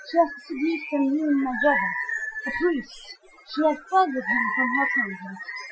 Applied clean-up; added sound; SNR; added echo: classical method Wiener filter.